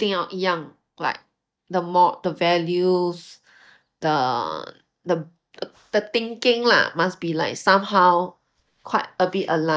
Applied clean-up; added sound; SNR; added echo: neural mask model DeepFilterNet 3.